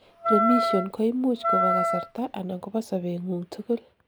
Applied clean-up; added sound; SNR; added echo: none; Wind instrument, woodwind instrument; -2 dB; none.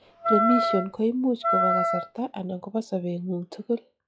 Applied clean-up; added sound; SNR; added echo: classical method log-MMSE.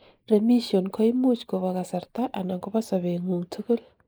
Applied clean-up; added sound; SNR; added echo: neural mask model Resemble Enhance denoiser.